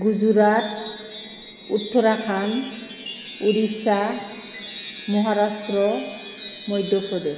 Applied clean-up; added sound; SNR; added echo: none; Wind chime; 15 dB; reverberation time 2.4 s.